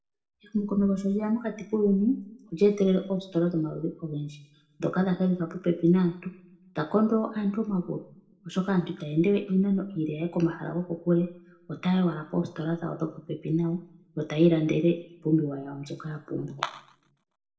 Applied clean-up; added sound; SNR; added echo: none; none; none; reverberation time 0.6 s.